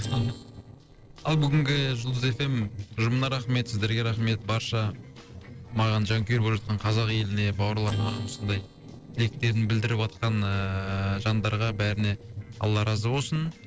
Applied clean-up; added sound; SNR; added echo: neural separator model SepFormer DNS4.